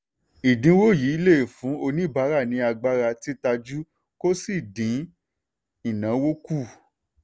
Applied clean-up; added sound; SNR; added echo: none; none; none; none.